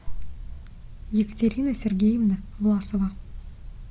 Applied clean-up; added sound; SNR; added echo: none; none; none; none.